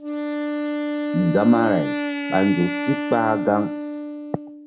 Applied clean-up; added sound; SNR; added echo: none; Wind instrument, woodwind instrument; 3 dB; none.